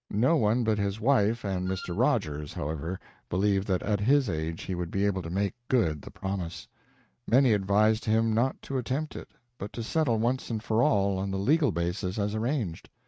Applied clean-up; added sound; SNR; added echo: neural mask model RNNoise.